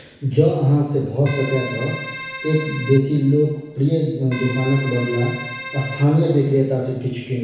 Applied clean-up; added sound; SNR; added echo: none; Keyboard (musical); 13 dB; reverberation time 1.1 s.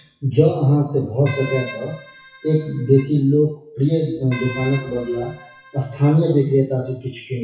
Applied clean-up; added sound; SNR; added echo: classical method WPE with log-MMSE.